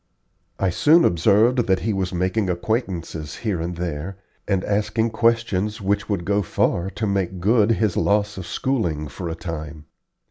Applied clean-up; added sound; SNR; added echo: none; none; none; none.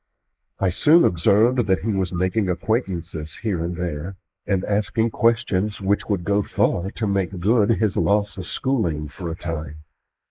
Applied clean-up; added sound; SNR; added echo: neural mask model Resemble Enhance denoiser.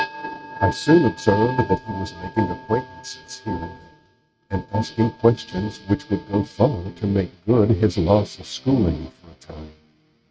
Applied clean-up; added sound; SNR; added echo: neural mask model RNNoise.